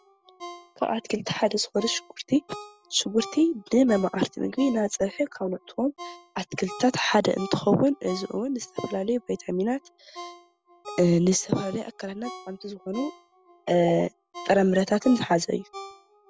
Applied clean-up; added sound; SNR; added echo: none; Ringtone; 18 dB; none.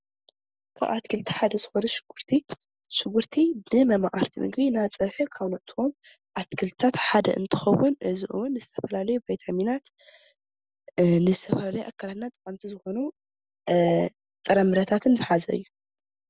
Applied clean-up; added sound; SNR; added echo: none; none; none; none.